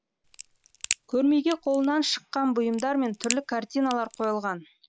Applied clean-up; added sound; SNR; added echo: none; Crack; 11 dB; none.